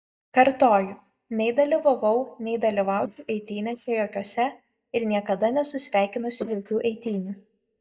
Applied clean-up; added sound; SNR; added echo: neural mask model DeepFilterNet 3.